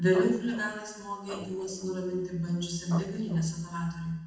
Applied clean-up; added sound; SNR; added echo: neural separator model SepFormer DNS4.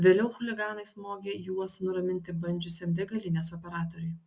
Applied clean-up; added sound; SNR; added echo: none; none; none; none.